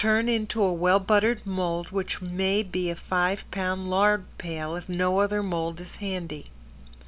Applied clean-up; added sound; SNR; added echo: none; none; none; none.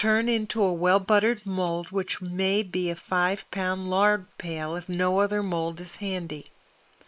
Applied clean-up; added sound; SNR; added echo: neural mask model Resemble Enhance denoiser.